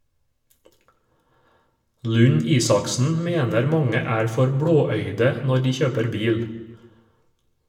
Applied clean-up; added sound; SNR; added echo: none; none; none; reverberation time 0.8 s.